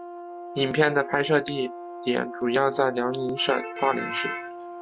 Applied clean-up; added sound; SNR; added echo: none; Brass instrument; 12 dB; none.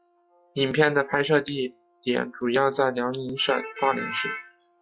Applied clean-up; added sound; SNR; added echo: classical method log-MMSE.